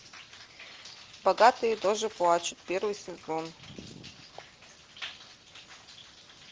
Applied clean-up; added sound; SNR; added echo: none; none; none; none.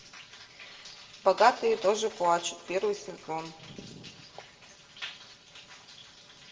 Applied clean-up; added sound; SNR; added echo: none; none; none; reverberation time 1.5 s.